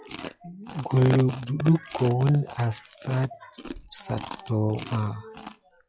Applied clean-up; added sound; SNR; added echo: classical method log-MMSE.